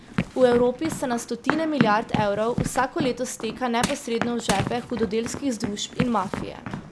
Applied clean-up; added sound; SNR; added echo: none; Crushing + Run; 5 dB; none.